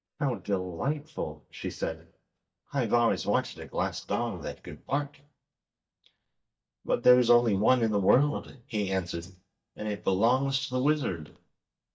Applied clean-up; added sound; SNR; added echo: neural mask model DeepFilterNet 3.